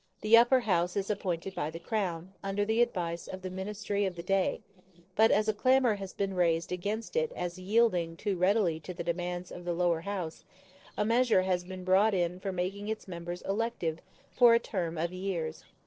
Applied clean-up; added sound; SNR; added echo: neural separator model SepFormer DNS4.